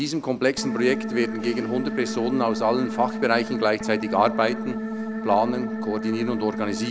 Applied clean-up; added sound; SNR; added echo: none; Organ; 5 dB; none.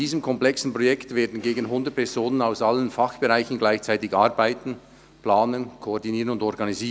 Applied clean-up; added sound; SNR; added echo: none; none; none; none.